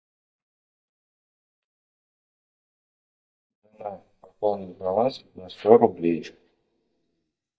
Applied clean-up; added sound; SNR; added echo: neural mask model DeepFilterNet 3.